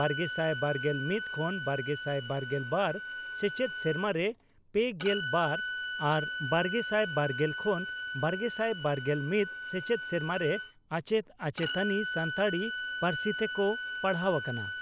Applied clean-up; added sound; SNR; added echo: none; Bowed string instrument; 6 dB; none.